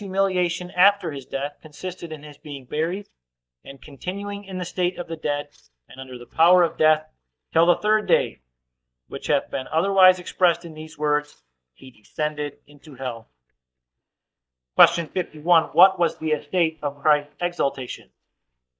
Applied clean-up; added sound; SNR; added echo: neural mask model DeepFilterNet 3.